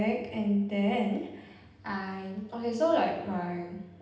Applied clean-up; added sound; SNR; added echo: none; none; none; reverberation time 0.8 s.